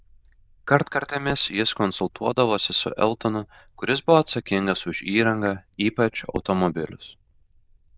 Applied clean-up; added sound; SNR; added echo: neural diffusion model UNIVERSE++.